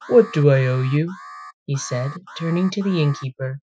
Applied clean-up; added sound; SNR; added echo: classical method Wiener filter.